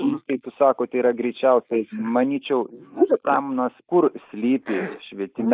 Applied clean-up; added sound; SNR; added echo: neural mask model Resemble Enhance denoiser.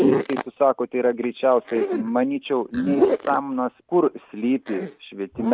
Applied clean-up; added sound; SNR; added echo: neural mask model RNNoise.